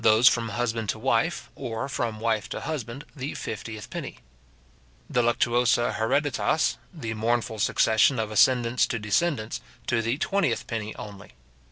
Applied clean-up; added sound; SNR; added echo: none; none; none; none.